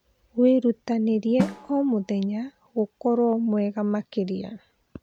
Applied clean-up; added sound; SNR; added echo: none; Drum; 12 dB; none.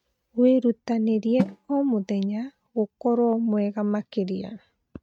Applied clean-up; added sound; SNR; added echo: neural mask model RNNoise.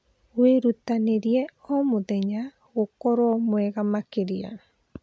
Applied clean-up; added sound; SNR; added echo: none; none; none; none.